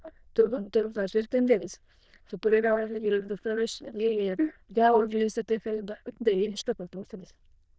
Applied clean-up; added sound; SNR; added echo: neural diffusion model UNIVERSE++.